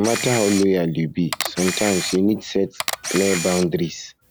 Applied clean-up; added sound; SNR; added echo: none; Camera; 8 dB; none.